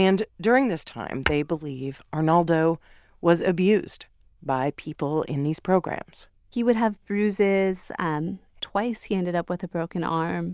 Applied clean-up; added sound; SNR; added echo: neural diffusion model UNIVERSE++.